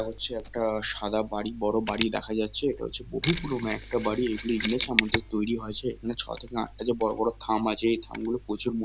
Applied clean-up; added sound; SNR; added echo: none; Mechanisms; 7 dB; none.